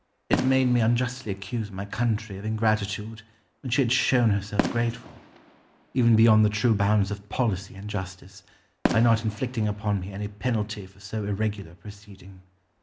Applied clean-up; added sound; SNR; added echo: none; Fireworks; 12 dB; none.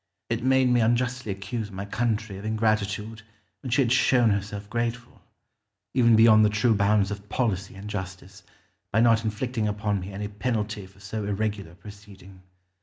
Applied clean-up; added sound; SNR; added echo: none; none; none; none.